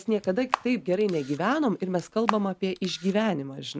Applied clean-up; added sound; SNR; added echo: none; Camera; 10 dB; none.